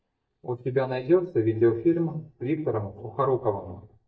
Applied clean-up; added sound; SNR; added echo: neural mask model DeepFilterNet 3.